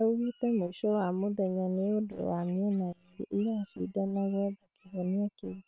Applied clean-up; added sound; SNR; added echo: neural separator model SepFormer WHAM!.